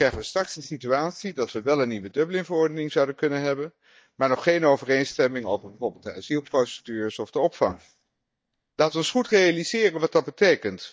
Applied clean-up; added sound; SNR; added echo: neural mask model DeepFilterNet 3.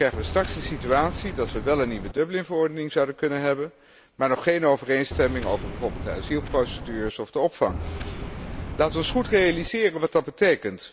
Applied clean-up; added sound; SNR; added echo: none; Subway, metro, underground; 8 dB; none.